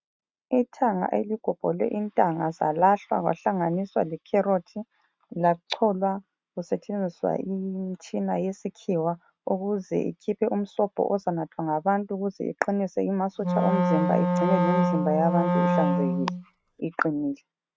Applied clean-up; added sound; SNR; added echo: neural mask model RNNoise.